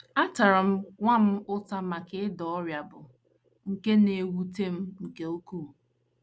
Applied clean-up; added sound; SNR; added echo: none; none; none; none.